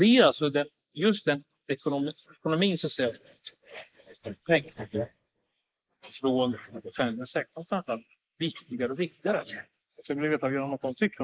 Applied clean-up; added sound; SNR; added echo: neural mask model Resemble Enhance denoiser.